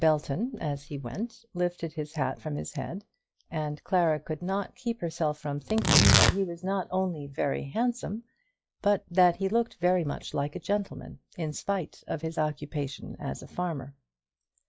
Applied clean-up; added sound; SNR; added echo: classical method log-MMSE.